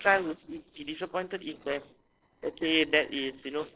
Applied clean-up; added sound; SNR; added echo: neural separator model SepFormer DNS4.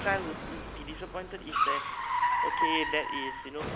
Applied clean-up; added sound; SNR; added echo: none; Car; -4 dB; none.